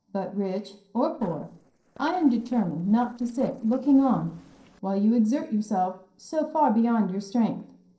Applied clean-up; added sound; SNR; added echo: neural separator model SepFormer DNS4.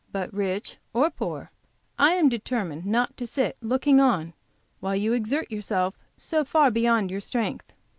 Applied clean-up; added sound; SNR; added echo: none; none; none; none.